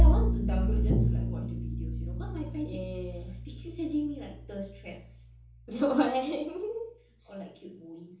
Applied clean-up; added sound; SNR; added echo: none; Bowed string instrument; -4 dB; reverberation time 1.2 s.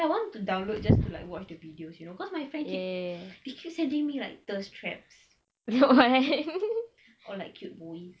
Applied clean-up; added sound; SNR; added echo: none; none; none; none.